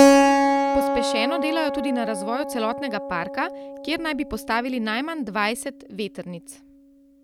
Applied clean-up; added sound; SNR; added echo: none; Keyboard (musical); -4 dB; none.